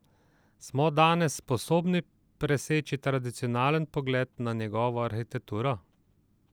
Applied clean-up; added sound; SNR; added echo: none; none; none; none.